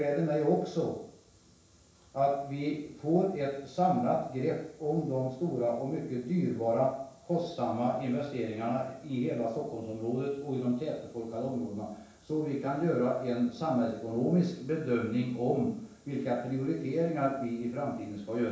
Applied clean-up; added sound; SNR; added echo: none; none; none; reverberation time 0.7 s.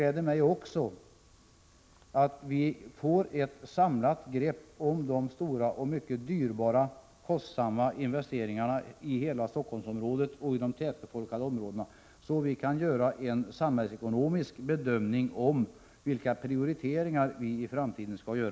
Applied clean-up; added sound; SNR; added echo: none; none; none; none.